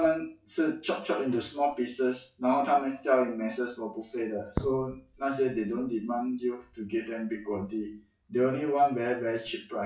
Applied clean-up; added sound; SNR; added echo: classical method WPE with log-MMSE.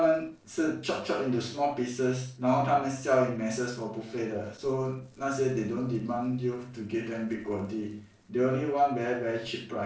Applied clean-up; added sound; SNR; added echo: neural separator model SepFormer DNS4.